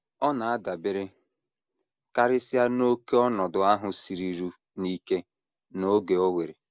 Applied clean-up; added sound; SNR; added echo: none; none; none; none.